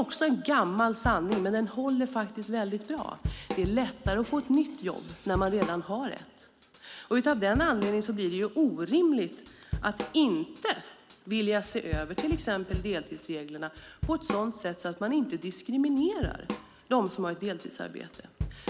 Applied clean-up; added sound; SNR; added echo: none; Drum / Drum kit; 10 dB; none.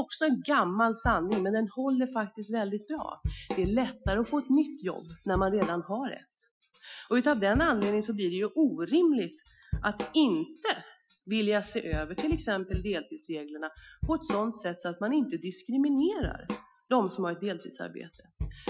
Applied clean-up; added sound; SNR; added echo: classical method Wiener filter.